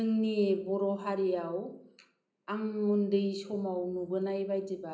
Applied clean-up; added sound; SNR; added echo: none; none; none; reverberation time 0.5 s.